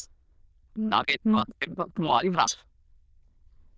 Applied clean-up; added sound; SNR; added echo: neural diffusion model UNIVERSE++.